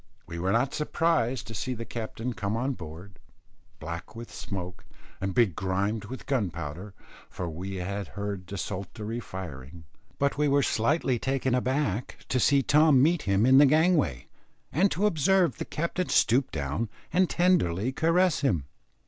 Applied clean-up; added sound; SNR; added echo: none; none; none; none.